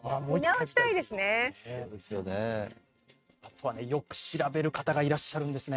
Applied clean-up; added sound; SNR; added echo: neural mask model RNNoise.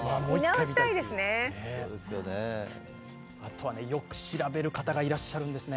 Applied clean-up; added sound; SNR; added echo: none; none; none; none.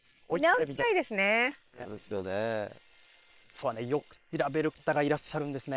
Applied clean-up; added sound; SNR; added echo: neural separator model SepFormer WHAM!.